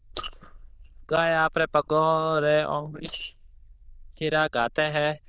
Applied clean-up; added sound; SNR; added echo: neural diffusion model UNIVERSE++.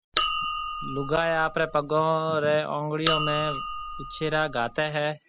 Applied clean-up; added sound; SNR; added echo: none; Chink, clink; 5 dB; none.